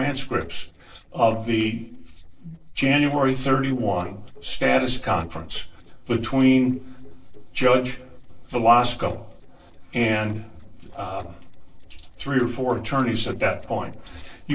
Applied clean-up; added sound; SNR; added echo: neural separator model SepFormer DNS4.